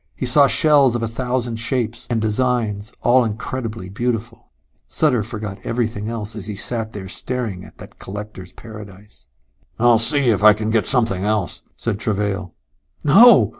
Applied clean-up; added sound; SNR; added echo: none; none; none; none.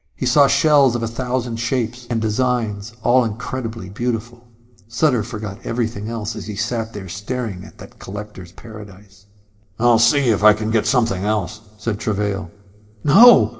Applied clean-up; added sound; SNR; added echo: none; none; none; reverberation time 1.6 s.